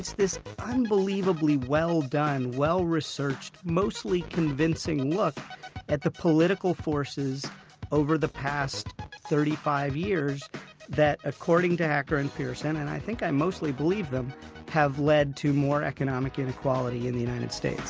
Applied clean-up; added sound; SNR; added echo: none; none; none; none.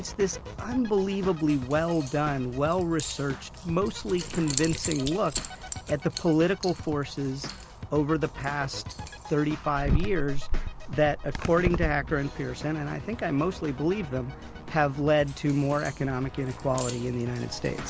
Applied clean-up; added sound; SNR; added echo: none; Keys jangling; 7 dB; none.